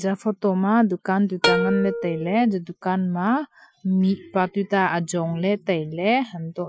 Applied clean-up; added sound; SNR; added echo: classical method Wiener filter.